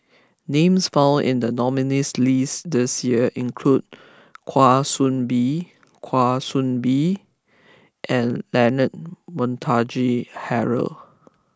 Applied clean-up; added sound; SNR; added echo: none; none; none; none.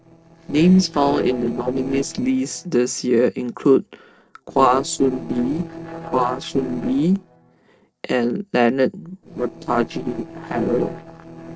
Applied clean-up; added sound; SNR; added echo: neural separator model SepFormer DNS4.